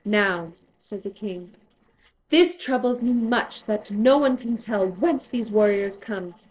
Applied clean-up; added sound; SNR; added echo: neural separator model SepFormer DNS4.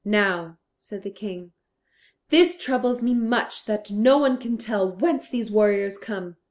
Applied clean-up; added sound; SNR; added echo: none; none; none; none.